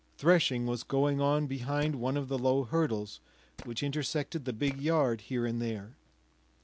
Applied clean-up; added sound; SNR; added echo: none; Tools; 19 dB; none.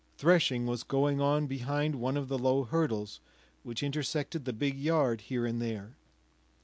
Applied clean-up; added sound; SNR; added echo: none; none; none; none.